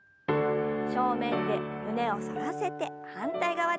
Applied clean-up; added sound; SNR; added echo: none; none; none; none.